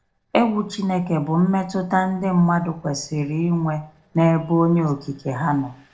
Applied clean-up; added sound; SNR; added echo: neural separator model SepFormer DNS4.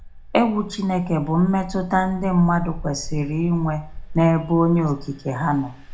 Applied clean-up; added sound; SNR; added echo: none; Engine; 13 dB; reverberation time 0.3 s.